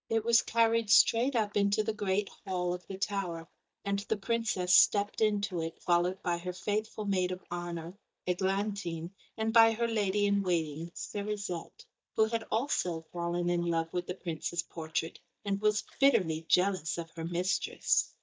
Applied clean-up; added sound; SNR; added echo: neural mask model DeepFilterNet 3.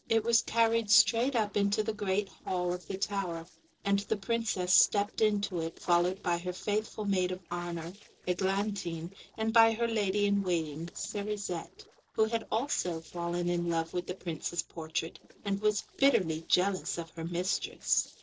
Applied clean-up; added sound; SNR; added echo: neural separator model SepFormer DNS4.